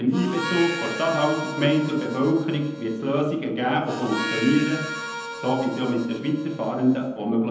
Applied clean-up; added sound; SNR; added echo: none; Harmonica; 9 dB; reverberation time 0.8 s.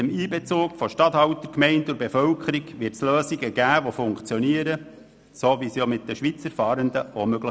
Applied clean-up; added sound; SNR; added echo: none; none; none; none.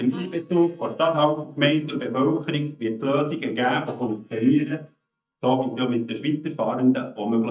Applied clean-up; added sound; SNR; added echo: neural mask model DeepFilterNet 3.